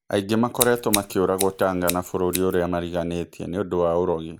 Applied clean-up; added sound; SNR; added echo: none; Scissors; 7 dB; none.